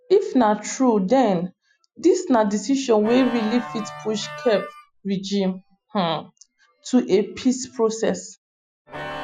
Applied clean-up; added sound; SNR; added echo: classical method Wiener filter.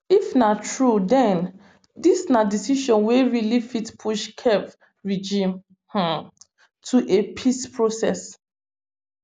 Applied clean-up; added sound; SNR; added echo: none; none; none; none.